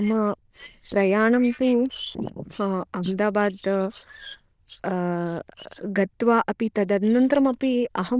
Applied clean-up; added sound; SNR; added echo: neural diffusion model UNIVERSE++.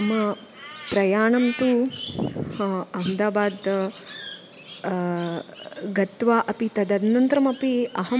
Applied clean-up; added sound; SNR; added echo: none; Crow; 16 dB; none.